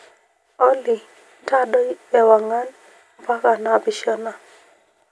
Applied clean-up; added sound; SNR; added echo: none; none; none; none.